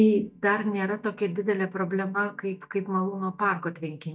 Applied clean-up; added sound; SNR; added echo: neural mask model DeepFilterNet 3.